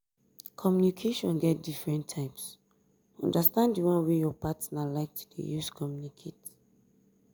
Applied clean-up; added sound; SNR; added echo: none; none; none; none.